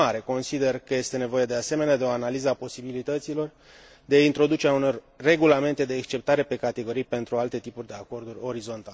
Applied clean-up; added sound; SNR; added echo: none; none; none; none.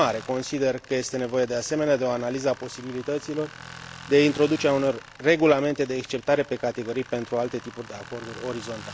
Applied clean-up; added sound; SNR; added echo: none; Tools; 18 dB; none.